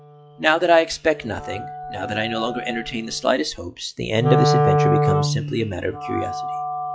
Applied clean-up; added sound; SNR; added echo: classical method log-MMSE.